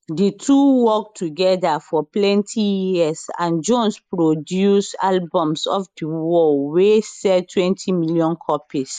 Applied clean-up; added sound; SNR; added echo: neural mask model Resemble Enhance denoiser.